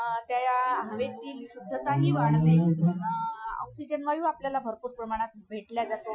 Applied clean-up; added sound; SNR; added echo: classical method Wiener filter.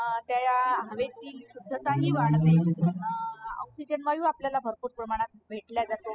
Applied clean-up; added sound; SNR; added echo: classical method spectral subtraction.